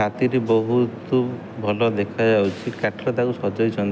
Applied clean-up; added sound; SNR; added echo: none; none; none; none.